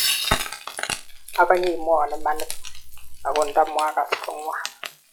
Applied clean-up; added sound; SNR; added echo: classical method log-MMSE.